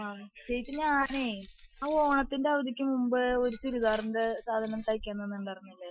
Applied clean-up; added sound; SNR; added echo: classical method Wiener filter.